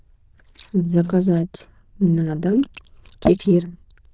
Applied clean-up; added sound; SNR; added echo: neural diffusion model UNIVERSE++.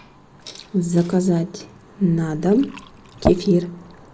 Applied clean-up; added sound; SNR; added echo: none; Fill (with liquid) / Glass; 11 dB; none.